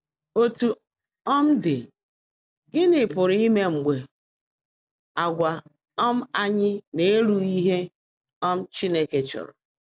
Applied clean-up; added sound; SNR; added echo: none; none; none; none.